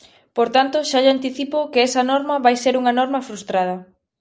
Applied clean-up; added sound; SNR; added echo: none; none; none; none.